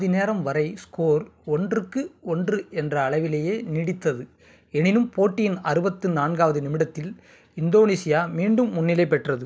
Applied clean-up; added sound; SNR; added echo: none; none; none; none.